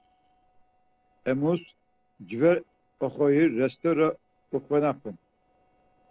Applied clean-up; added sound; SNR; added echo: neural separator model SepFormer DNS4.